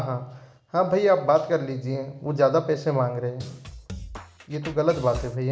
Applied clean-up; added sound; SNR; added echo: none; Drum kit; 13 dB; none.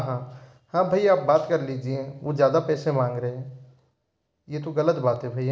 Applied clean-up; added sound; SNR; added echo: none; none; none; none.